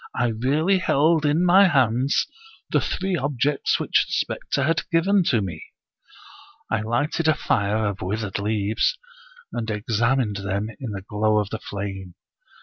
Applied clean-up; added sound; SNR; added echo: none; none; none; none.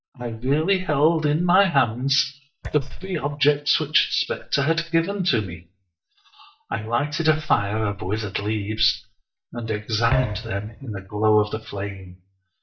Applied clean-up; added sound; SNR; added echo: neural mask model DeepFilterNet 3.